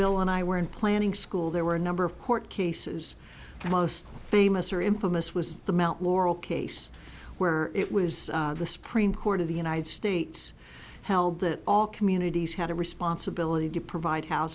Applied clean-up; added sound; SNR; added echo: none; none; none; none.